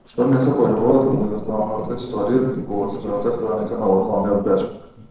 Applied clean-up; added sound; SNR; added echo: neural separator model SepFormer DNS4.